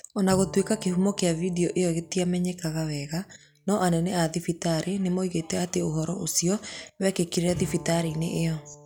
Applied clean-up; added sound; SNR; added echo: none; Bowed string instrument; 18 dB; none.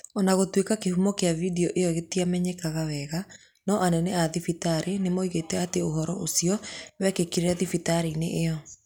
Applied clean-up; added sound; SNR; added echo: none; none; none; none.